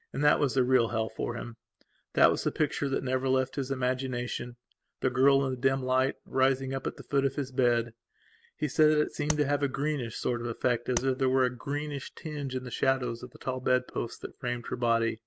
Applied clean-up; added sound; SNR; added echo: none; Tap; 7 dB; none.